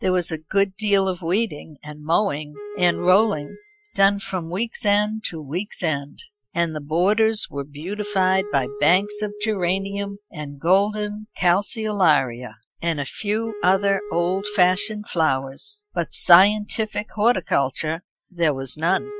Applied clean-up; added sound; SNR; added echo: classical method Wiener filter.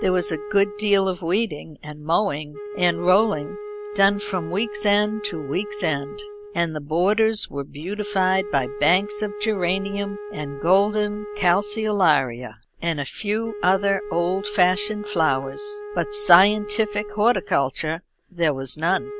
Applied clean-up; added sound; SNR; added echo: none; Wind instrument, woodwind instrument; 12 dB; none.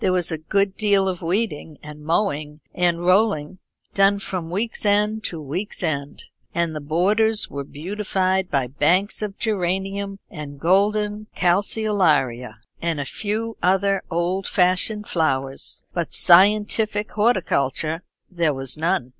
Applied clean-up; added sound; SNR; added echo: none; none; none; none.